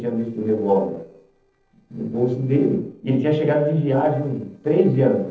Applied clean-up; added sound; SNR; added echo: neural separator model SepFormer DNS4.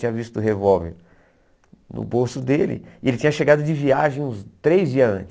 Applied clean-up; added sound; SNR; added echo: none; none; none; none.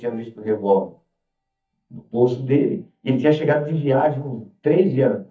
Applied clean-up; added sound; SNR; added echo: neural mask model DeepFilterNet 3.